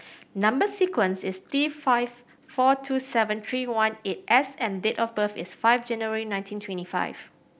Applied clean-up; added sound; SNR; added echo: none; none; none; none.